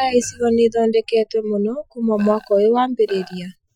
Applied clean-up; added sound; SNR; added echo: classical method Wiener filter.